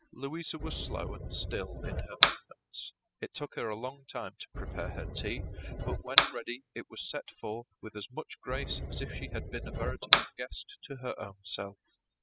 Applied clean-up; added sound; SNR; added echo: classical method spectral subtraction.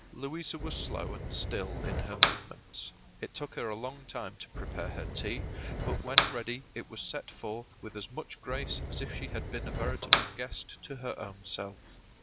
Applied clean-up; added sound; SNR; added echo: none; Fire; -4 dB; none.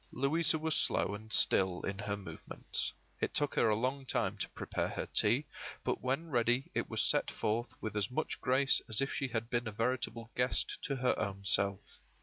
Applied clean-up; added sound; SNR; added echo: none; none; none; none.